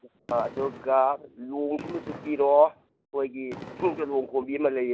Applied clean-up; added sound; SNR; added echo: none; Fireworks; 17 dB; none.